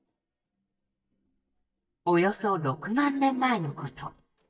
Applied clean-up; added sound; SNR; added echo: neural mask model DeepFilterNet 3.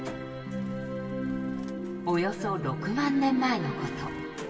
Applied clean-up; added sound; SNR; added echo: none; Bird; 20 dB; reverberation time 1.4 s.